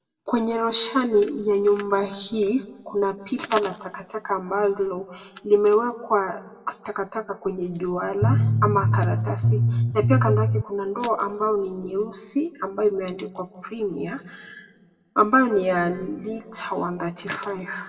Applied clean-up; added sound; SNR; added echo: none; Bass guitar; -4 dB; reverberation time 1.0 s.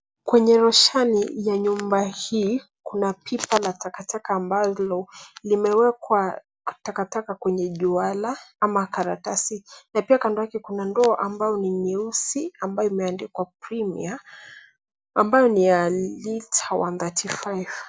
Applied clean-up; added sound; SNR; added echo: none; none; none; none.